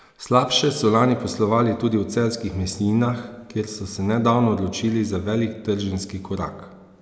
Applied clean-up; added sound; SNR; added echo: none; none; none; none.